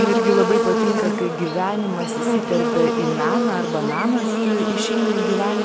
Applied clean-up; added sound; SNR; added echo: none; Buzz; -2 dB; none.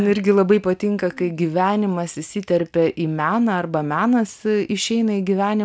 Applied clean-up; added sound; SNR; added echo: none; none; none; none.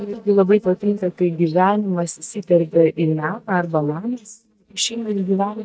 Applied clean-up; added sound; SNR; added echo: neural mask model DeepFilterNet 3.